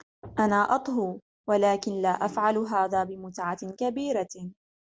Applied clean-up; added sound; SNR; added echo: none; none; none; none.